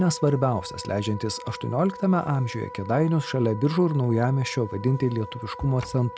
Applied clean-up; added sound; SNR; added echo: none; Wind instrument, woodwind instrument; 15 dB; none.